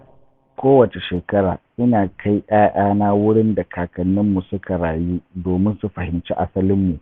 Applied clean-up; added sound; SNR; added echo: none; none; none; none.